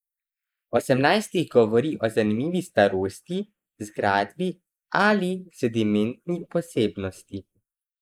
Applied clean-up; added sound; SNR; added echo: neural mask model Resemble Enhance denoiser.